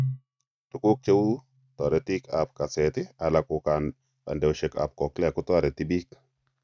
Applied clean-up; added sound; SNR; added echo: neural mask model RNNoise.